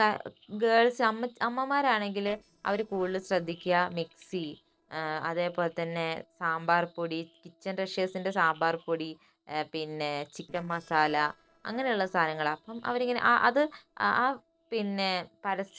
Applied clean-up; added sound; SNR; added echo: neural separator model SepFormer DNS4.